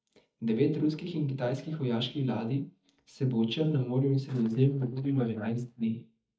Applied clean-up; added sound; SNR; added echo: neural mask model DeepFilterNet 3.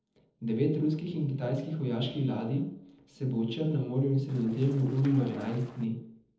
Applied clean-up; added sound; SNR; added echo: neural separator model SepFormer DNS4.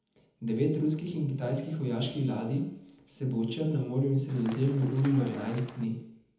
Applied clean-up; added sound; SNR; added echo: none; Run; 16 dB; reverberation time 1.0 s.